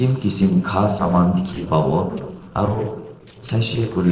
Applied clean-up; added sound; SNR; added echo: neural separator model SepFormer DNS4.